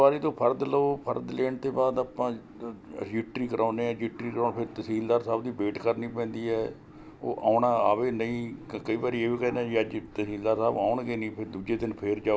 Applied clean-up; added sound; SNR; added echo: none; none; none; none.